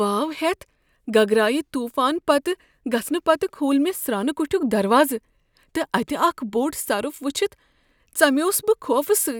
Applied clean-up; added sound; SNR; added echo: none; none; none; none.